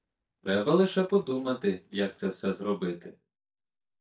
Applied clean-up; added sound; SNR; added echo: neural mask model DeepFilterNet 3.